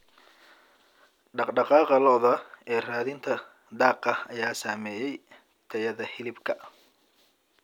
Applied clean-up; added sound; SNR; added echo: none; none; none; none.